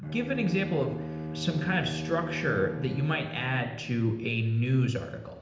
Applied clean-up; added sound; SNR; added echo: none; Bowed string instrument; 8 dB; reverberation time 0.8 s.